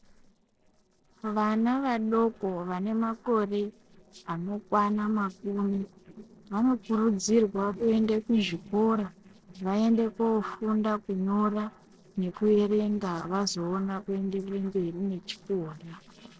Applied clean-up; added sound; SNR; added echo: neural separator model SepFormer DNS4.